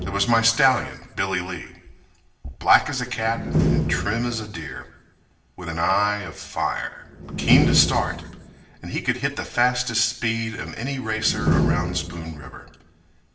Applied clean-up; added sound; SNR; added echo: none; Slam; 3 dB; reverberation time 0.8 s.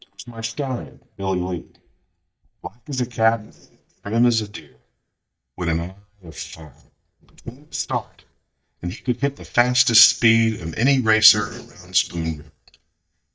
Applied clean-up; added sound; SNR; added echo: neural mask model DeepFilterNet 3.